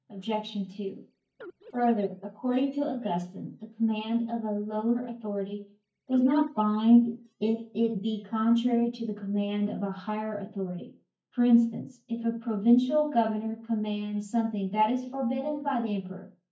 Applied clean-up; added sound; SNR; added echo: neural mask model DeepFilterNet 3.